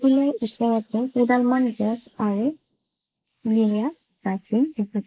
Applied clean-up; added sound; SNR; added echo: neural mask model Resemble Enhance denoiser.